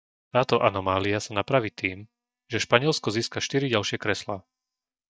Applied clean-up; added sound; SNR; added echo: neural mask model DeepFilterNet 3.